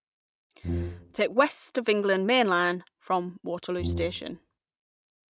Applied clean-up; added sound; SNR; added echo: neural mask model RNNoise.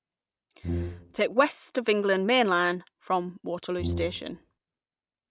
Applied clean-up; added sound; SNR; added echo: none; Brass instrument; 5 dB; none.